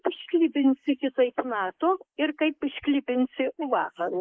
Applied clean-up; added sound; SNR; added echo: neural mask model Resemble Enhance denoiser.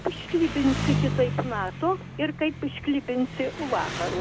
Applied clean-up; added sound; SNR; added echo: none; Engine; 5 dB; none.